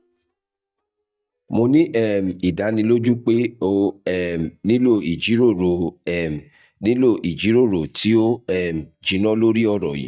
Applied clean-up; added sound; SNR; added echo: neural mask model DeepFilterNet 3.